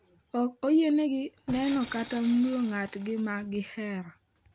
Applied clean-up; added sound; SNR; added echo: none; Tools; 15 dB; none.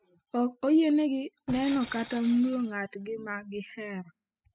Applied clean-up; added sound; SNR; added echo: classical method spectral subtraction.